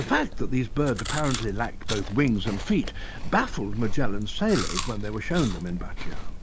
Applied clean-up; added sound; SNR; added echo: none; Chewing, mastication; 2 dB; none.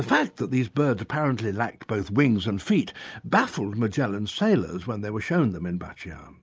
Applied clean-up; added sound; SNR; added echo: none; none; none; none.